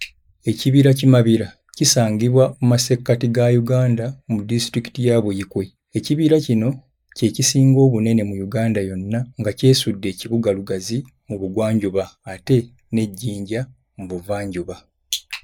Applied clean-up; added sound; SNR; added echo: neural mask model Resemble Enhance denoiser.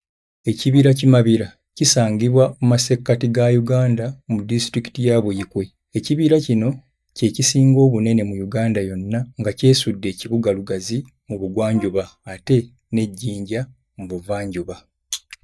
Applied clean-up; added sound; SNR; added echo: neural mask model DeepFilterNet 3.